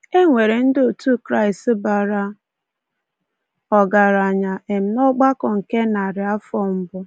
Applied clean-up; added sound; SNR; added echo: none; none; none; none.